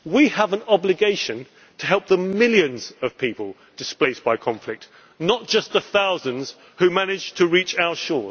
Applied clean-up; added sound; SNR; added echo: none; none; none; none.